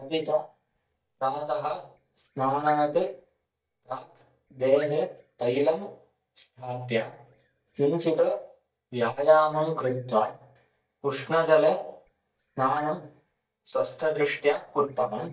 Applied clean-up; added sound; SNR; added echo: neural mask model DeepFilterNet 3.